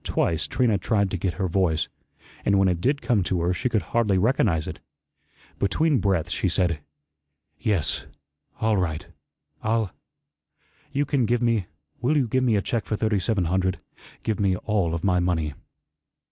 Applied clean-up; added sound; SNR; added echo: none; none; none; none.